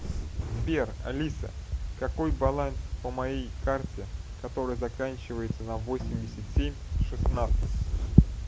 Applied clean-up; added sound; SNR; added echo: none; Bowed string instrument; 15 dB; none.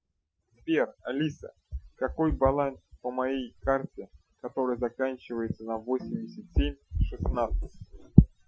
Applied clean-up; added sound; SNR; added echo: classical method Wiener filter.